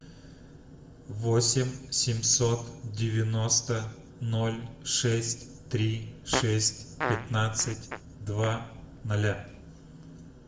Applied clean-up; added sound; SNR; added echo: none; Fart; 9 dB; reverberation time 0.6 s.